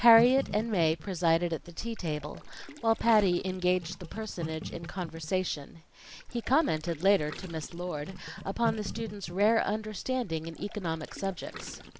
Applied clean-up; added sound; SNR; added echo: none; Gurgling; 15 dB; none.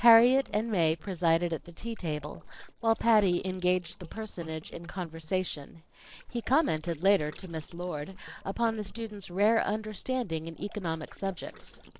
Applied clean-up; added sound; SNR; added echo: neural separator model SepFormer DNS4.